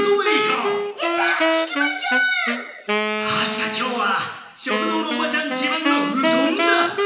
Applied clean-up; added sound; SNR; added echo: none; Wind instrument, woodwind instrument; 0 dB; reverberation time 1.1 s.